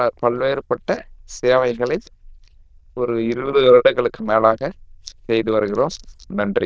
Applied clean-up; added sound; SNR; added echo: neural diffusion model UNIVERSE++.